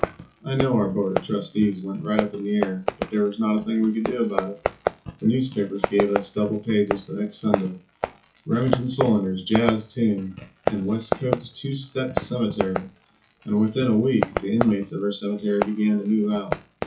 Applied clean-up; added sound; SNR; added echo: classical method WPE with log-MMSE.